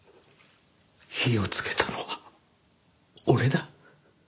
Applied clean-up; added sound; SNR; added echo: none; none; none; none.